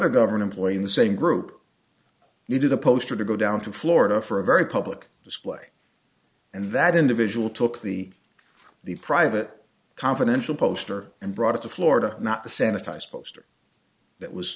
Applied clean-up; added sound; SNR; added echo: none; none; none; none.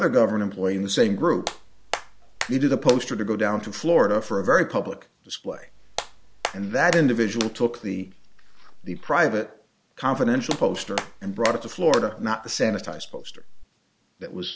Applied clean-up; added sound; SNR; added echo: none; Hands; 12 dB; none.